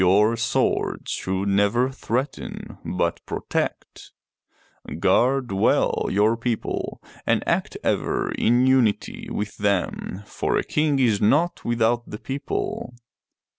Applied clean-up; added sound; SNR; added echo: none; none; none; none.